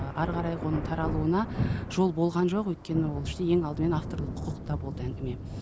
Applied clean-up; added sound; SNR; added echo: none; Thunder; 5 dB; none.